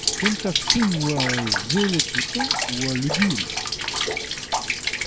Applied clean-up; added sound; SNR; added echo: none; Rain; -1 dB; none.